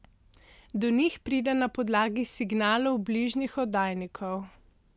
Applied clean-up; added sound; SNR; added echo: none; none; none; none.